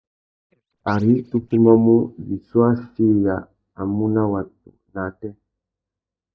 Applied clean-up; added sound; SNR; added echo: neural mask model DeepFilterNet 3.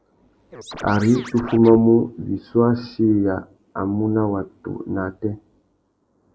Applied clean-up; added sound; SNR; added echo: neural mask model Resemble Enhance denoiser.